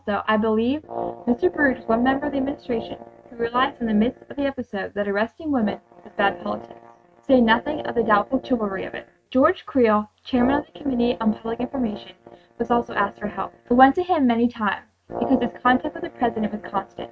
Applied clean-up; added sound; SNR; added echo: neural mask model RNNoise.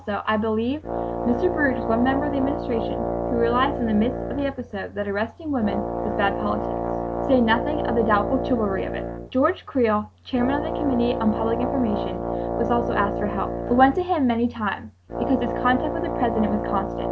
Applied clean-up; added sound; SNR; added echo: none; Brass instrument; 4 dB; none.